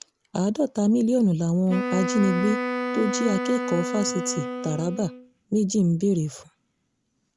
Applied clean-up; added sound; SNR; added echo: none; Wind instrument, woodwind instrument; 7 dB; none.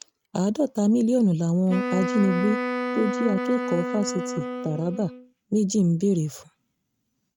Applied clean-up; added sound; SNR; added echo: neural mask model RNNoise.